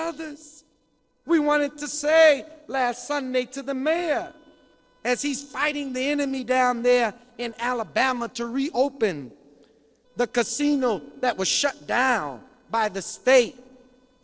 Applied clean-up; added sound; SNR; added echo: neural separator model SepFormer DNS4.